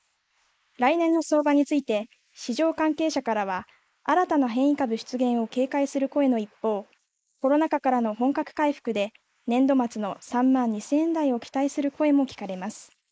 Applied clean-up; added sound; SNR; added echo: neural mask model Resemble Enhance denoiser.